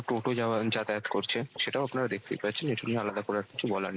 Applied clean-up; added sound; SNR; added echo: neural mask model Resemble Enhance denoiser.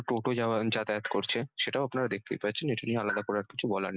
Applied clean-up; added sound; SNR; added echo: none; none; none; none.